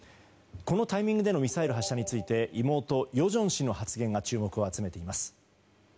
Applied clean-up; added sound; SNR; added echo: none; none; none; none.